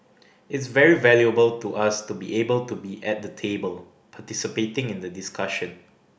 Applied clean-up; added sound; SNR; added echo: none; none; none; none.